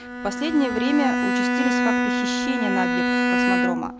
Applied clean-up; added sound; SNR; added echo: none; Bowed string instrument; -4 dB; none.